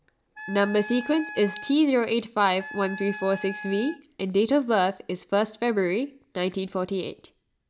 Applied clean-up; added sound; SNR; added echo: none; Wind instrument, woodwind instrument; 13 dB; none.